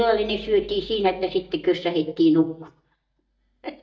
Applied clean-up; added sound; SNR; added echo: neural mask model DeepFilterNet 3.